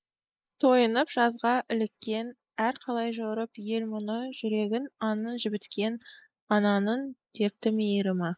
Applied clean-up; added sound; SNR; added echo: neural mask model Resemble Enhance denoiser.